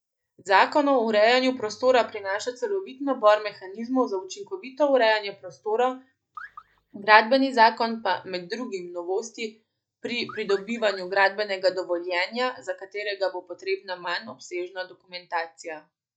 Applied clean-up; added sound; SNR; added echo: neural mask model DeepFilterNet 3.